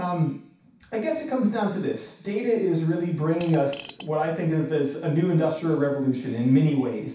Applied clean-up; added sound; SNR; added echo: none; Fart; 18 dB; reverberation time 0.7 s.